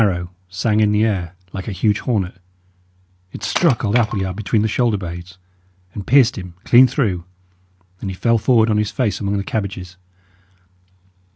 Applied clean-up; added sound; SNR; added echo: none; Wood; 11 dB; none.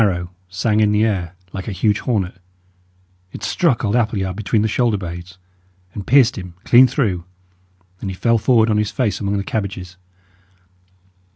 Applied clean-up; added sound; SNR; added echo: none; none; none; none.